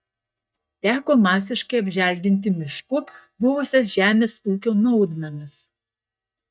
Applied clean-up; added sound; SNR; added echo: neural mask model DeepFilterNet 3.